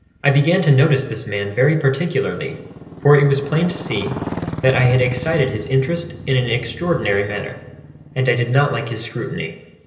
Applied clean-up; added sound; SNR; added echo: none; Motorcycle; 14 dB; reverberation time 1.4 s.